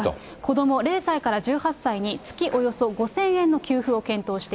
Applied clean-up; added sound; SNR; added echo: none; none; none; none.